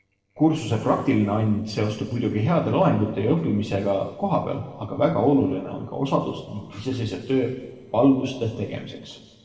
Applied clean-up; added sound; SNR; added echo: neural separator model SepFormer DNS4.